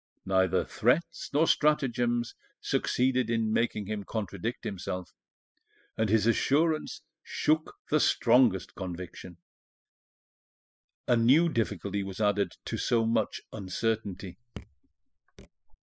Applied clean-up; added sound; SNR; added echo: classical method spectral subtraction.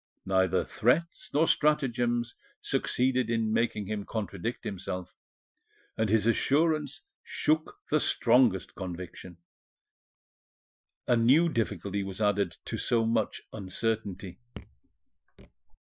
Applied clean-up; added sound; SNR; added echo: classical method Wiener filter.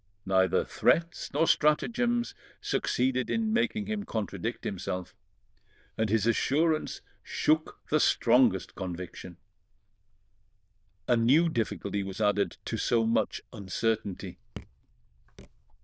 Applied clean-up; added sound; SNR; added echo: neural diffusion model UNIVERSE++.